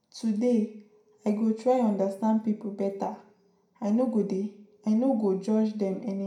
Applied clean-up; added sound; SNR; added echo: none; none; none; reverberation time 0.4 s.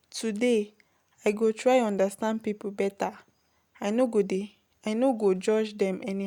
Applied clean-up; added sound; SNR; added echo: none; none; none; none.